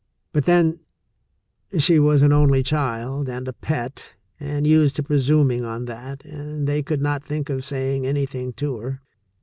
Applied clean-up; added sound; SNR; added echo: none; none; none; none.